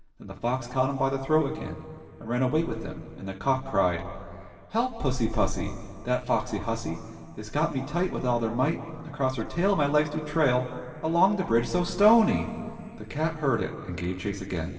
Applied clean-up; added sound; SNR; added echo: none; none; none; reverberation time 2.6 s.